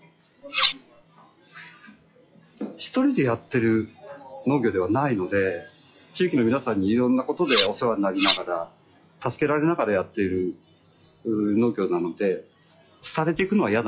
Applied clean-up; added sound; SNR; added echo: classical method log-MMSE.